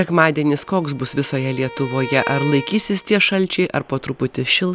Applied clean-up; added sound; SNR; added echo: none; Bowed string instrument; 14 dB; none.